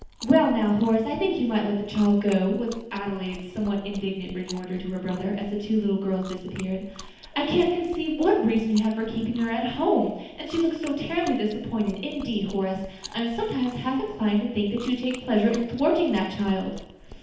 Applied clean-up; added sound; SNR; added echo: none; Chewing, mastication; 19 dB; reverberation time 0.8 s.